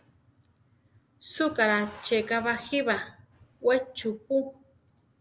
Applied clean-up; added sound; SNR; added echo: none; none; none; none.